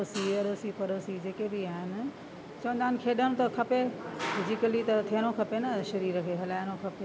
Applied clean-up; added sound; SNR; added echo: none; none; none; none.